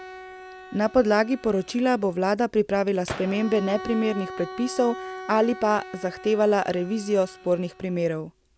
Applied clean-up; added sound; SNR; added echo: none; Bowed string instrument + Gunshot, gunfire; 15 dB; none.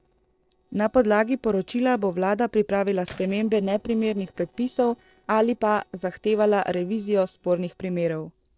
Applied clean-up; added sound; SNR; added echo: neural separator model SepFormer DNS4.